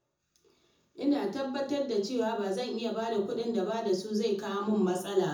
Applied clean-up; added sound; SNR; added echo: none; none; none; reverberation time 0.5 s.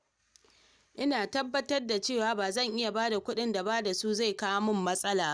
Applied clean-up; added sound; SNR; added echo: none; none; none; none.